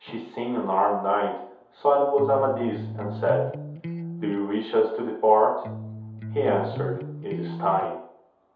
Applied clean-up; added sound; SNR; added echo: none; Electric guitar; 9 dB; reverberation time 0.8 s.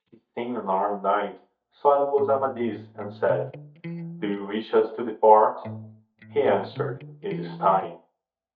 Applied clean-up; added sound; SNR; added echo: neural mask model DeepFilterNet 3.